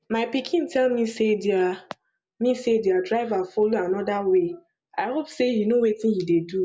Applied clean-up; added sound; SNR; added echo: none; none; none; none.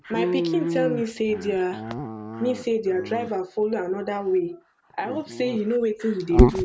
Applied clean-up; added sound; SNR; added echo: none; Dog; 1 dB; none.